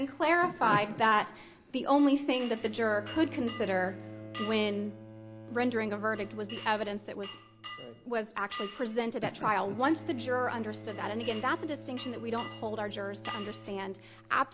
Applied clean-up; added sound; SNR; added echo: none; Bowed string instrument + Glass; 13 dB; none.